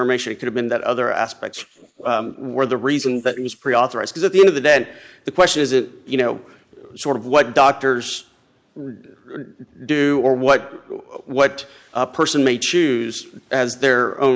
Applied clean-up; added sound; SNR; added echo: neural mask model Resemble Enhance denoiser.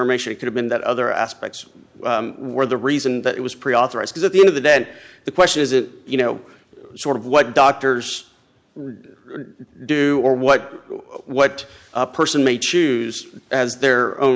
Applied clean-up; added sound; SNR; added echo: none; none; none; none.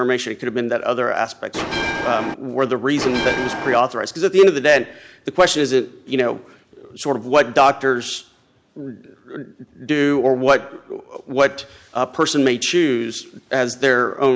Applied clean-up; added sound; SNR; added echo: none; Bell; 4 dB; none.